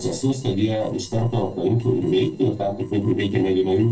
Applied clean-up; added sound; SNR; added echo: neural separator model SepFormer DNS4.